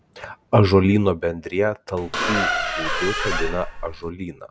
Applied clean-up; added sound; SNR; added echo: none; Squeak; 2 dB; none.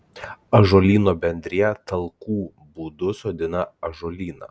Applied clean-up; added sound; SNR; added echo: none; none; none; none.